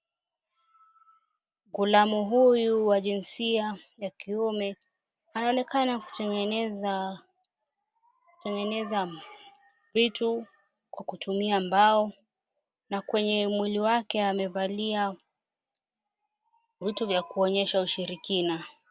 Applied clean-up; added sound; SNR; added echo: none; none; none; none.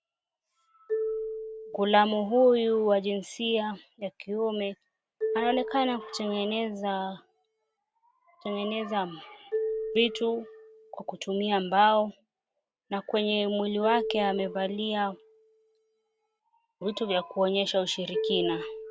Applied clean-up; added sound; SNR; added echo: none; Marimba, xylophone; 9 dB; none.